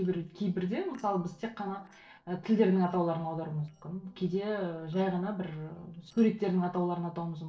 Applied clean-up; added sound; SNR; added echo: neural separator model SepFormer DNS4.